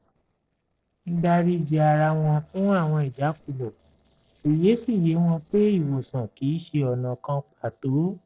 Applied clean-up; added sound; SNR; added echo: neural separator model SepFormer DNS4.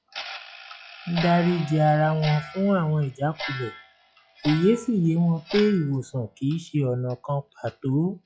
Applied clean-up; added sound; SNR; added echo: classical method log-MMSE.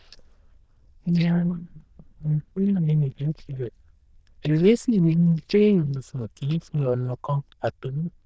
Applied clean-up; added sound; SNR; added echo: neural diffusion model UNIVERSE++.